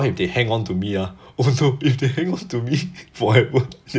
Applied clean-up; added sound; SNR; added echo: none; none; none; none.